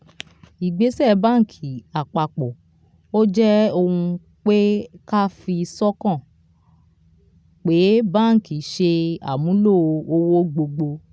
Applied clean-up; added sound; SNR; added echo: none; none; none; none.